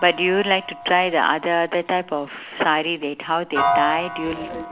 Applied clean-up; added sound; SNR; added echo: none; Piano; 7 dB; none.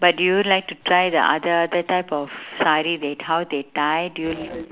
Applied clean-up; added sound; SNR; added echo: none; none; none; none.